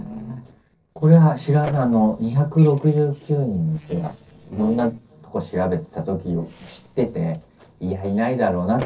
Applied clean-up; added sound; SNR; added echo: neural separator model SepFormer DNS4.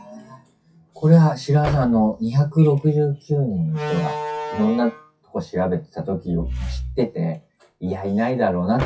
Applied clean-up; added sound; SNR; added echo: classical method WPE with log-MMSE.